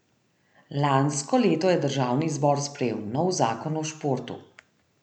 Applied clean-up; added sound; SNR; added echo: none; none; none; none.